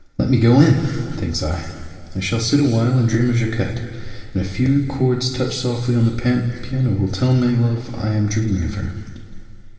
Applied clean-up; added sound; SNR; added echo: none; none; none; reverberation time 2.1 s.